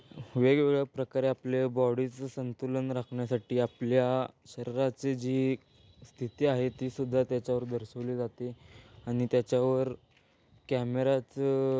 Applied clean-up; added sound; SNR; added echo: none; none; none; none.